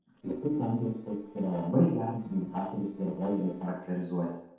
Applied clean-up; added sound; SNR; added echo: neural separator model SepFormer DNS4.